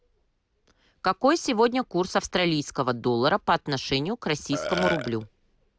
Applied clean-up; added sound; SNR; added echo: none; Burping, eructation; 4 dB; none.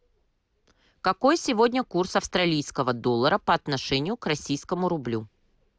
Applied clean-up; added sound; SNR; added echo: none; none; none; none.